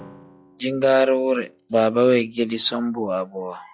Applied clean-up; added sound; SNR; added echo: classical method log-MMSE.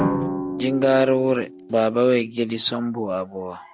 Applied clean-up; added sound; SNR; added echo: none; Drum; 8 dB; none.